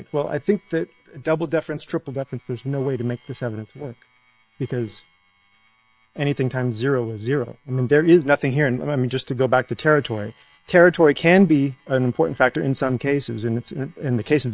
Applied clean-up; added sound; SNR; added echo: neural separator model SepFormer WHAM!.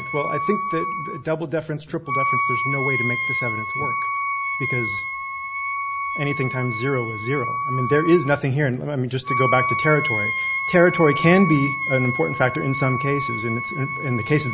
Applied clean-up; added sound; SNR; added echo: none; Wind instrument, woodwind instrument; 3 dB; none.